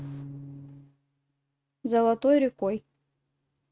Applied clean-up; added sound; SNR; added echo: neural mask model RNNoise.